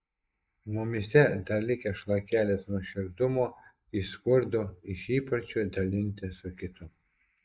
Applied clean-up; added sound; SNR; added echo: neural mask model Resemble Enhance denoiser.